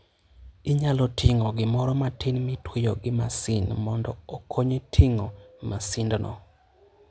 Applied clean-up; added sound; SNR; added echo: none; none; none; none.